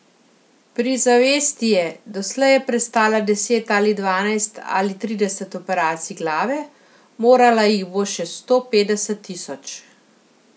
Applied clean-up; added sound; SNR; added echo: none; none; none; none.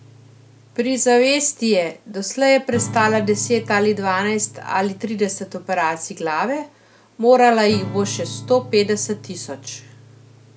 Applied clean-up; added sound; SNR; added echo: none; Acoustic guitar / Strum; 16 dB; none.